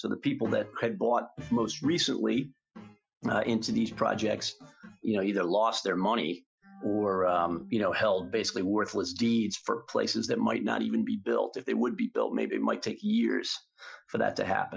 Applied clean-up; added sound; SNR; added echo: classical method Wiener filter.